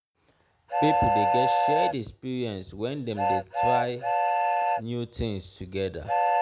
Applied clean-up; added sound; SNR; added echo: none; Train; -5 dB; none.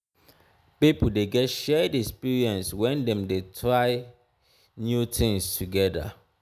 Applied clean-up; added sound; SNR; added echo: none; none; none; none.